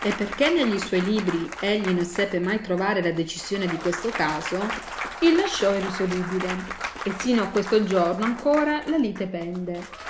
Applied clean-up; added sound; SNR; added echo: none; Applause / Cheering / Clapping; 10 dB; none.